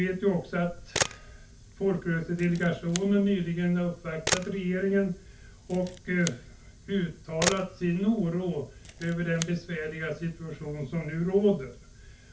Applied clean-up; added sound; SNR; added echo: none; Camera; 9 dB; reverberation time 0.2 s.